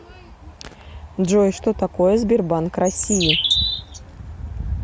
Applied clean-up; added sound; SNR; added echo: none; Bird; 0 dB; none.